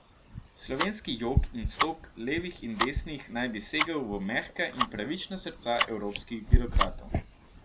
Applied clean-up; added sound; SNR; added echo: none; Tick-tock; -3 dB; none.